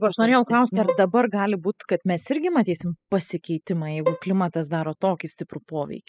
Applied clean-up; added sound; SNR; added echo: classical method spectral subtraction.